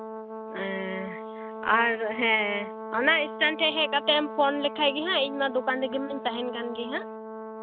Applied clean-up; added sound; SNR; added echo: none; Brass instrument; 10 dB; none.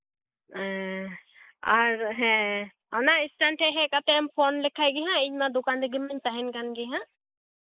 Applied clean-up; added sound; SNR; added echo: neural mask model Resemble Enhance denoiser.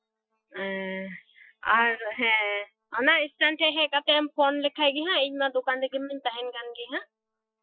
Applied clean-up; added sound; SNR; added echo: classical method Wiener filter.